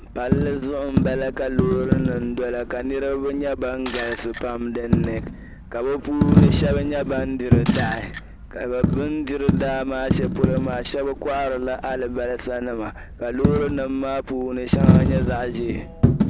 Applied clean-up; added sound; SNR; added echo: none; Shatter + Coin (dropping); -2 dB; none.